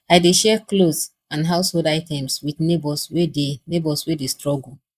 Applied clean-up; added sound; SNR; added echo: neural mask model Resemble Enhance denoiser.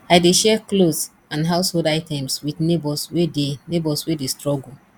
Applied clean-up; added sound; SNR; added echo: none; none; none; none.